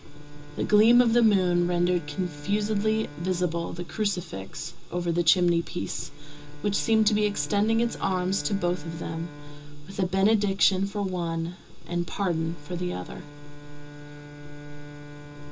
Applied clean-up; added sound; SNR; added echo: none; Bowed string instrument; 17 dB; reverberation time 0.2 s.